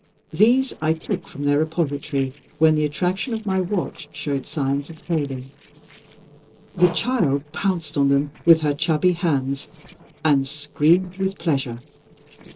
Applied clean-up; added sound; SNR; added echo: neural separator model SepFormer DNS4.